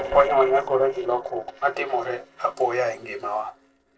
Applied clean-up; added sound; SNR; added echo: neural separator model SepFormer DNS4.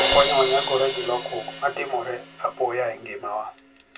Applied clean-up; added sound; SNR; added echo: none; Crash cymbal; 3 dB; reverberation time 0.1 s.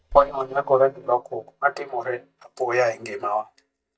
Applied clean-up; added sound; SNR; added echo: neural mask model DeepFilterNet 3.